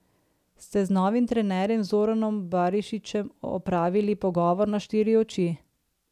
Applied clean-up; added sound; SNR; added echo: none; none; none; none.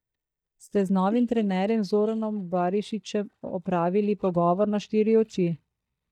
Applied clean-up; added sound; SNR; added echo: neural mask model DeepFilterNet 3.